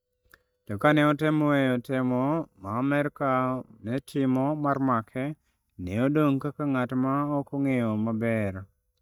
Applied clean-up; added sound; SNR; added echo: neural mask model DeepFilterNet 3.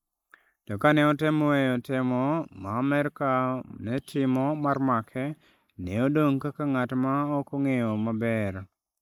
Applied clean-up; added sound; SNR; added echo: neural mask model Resemble Enhance denoiser.